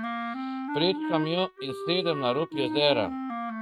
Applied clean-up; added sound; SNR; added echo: neural mask model RNNoise.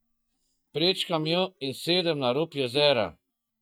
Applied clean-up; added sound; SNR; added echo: neural mask model DeepFilterNet 3.